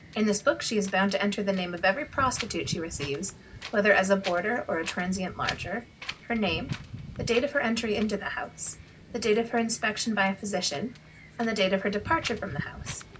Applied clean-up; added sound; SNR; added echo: none; Wind; 13 dB; reverberation time 0.4 s.